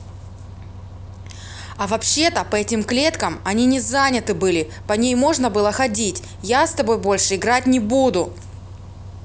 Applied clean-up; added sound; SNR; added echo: none; Bus; 15 dB; none.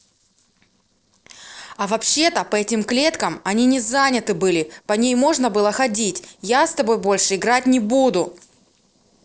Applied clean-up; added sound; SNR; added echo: neural separator model SepFormer DNS4.